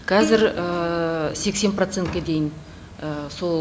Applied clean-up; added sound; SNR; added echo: none; Plucked string instrument; 13 dB; none.